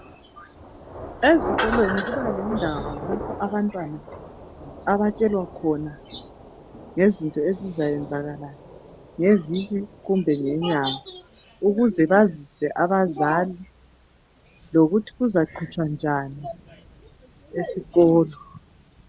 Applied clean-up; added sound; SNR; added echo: none; Thunder / Rain; 14 dB; none.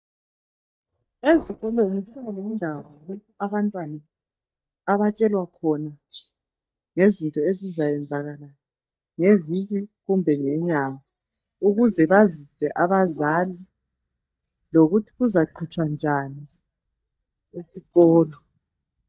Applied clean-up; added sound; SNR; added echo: neural mask model DeepFilterNet 3.